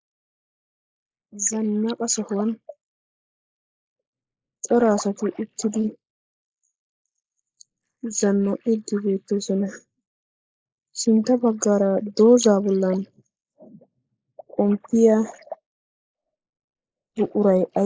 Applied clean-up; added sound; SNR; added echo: neural mask model Resemble Enhance denoiser.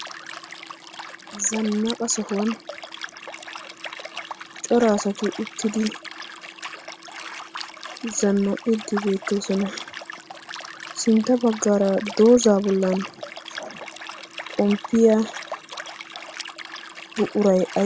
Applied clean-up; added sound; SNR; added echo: none; Liquid; 13 dB; none.